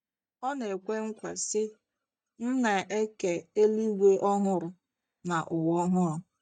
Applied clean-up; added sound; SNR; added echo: neural mask model DeepFilterNet 3.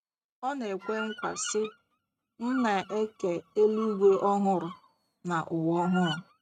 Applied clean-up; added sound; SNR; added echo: neural mask model RNNoise.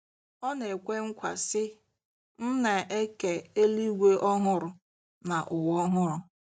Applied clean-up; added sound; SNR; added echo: none; none; none; none.